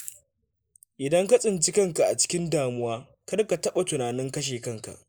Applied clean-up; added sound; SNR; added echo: neural mask model Resemble Enhance denoiser.